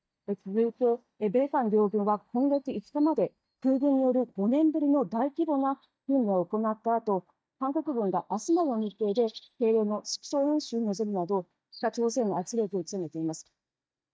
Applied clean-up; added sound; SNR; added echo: neural mask model DeepFilterNet 3.